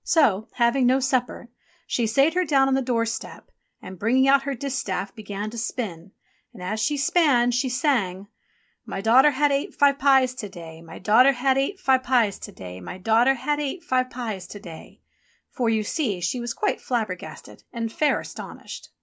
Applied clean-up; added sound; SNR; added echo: none; none; none; none.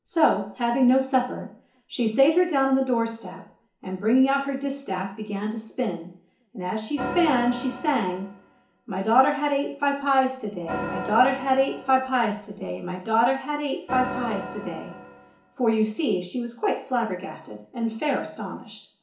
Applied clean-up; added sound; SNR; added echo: none; Organ; 10 dB; reverberation time 0.7 s.